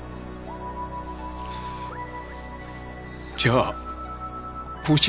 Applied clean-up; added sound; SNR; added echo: none; none; none; none.